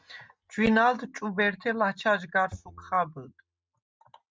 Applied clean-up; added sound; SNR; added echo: neural mask model RNNoise.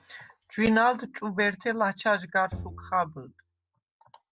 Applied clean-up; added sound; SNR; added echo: none; Bowed string instrument; 15 dB; none.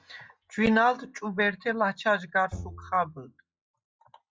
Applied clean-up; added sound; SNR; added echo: classical method log-MMSE.